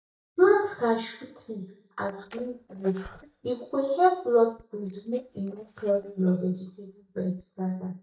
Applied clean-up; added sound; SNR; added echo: neural mask model DeepFilterNet 3.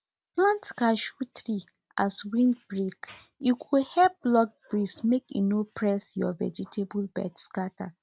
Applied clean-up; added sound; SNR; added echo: none; none; none; none.